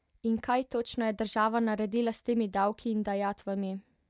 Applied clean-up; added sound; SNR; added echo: none; none; none; none.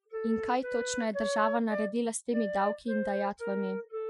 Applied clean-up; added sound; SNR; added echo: classical method Wiener filter.